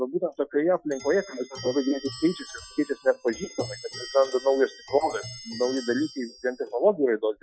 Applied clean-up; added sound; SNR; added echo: classical method Wiener filter.